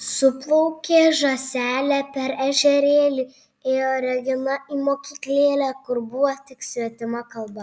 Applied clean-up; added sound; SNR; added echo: none; none; none; none.